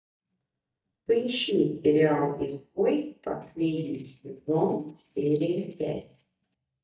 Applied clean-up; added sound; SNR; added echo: neural mask model DeepFilterNet 3.